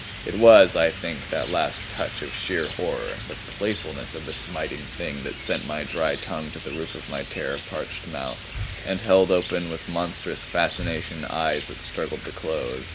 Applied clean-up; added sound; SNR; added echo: none; Rain; 10 dB; none.